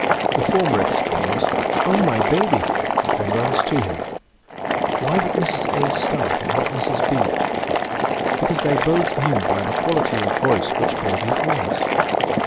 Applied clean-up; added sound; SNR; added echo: none; Boiling; -4 dB; none.